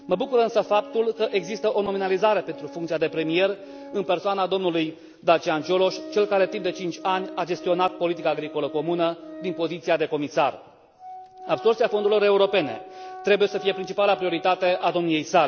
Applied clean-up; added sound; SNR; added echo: none; Organ; 17 dB; none.